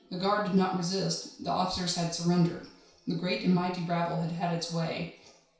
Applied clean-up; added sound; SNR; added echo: none; none; none; reverberation time 0.6 s.